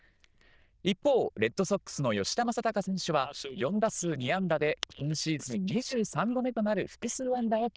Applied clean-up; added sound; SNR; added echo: neural diffusion model UNIVERSE++.